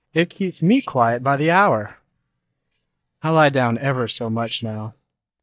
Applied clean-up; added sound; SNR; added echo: neural mask model DeepFilterNet 3.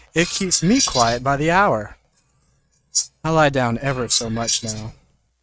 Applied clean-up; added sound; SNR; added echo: neural mask model RNNoise.